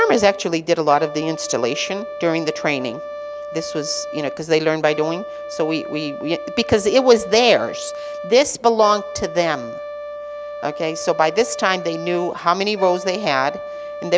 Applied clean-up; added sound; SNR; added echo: none; Brass instrument; 11 dB; none.